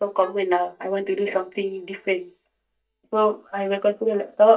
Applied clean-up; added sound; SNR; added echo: neural mask model DeepFilterNet 3.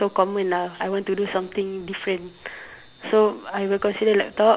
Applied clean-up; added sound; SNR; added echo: none; none; none; none.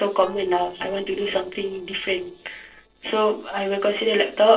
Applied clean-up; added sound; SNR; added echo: neural separator model SepFormer DNS4.